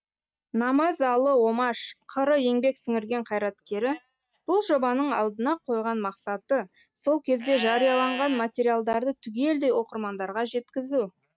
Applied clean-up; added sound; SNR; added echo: neural mask model DeepFilterNet 3.